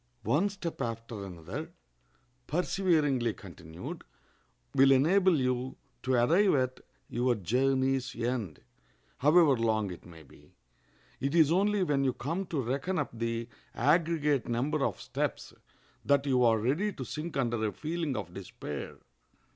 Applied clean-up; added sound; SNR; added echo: none; none; none; none.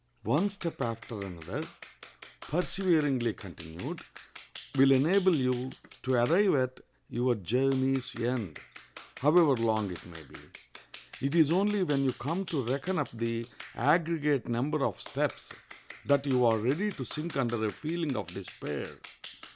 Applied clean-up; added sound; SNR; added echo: none; Clapping; 18 dB; none.